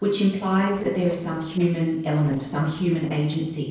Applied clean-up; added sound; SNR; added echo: neural separator model SepFormer DNS4.